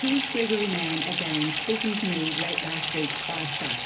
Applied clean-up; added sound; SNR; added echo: none; Fill (with liquid) / Bathtub (filling or washing); 0 dB; reverberation time 0.3 s.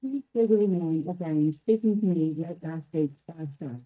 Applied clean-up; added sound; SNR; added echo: neural mask model DeepFilterNet 3.